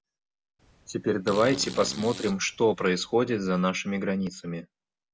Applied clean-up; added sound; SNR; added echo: none; Fart; 14 dB; none.